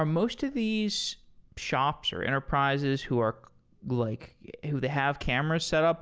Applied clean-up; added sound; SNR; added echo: none; none; none; none.